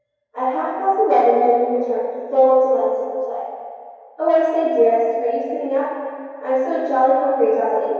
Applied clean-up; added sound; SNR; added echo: none; none; none; reverberation time 2.2 s.